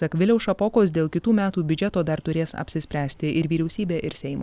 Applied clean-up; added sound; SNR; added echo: none; none; none; none.